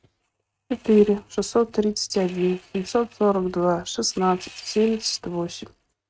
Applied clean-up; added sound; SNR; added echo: neural mask model RNNoise.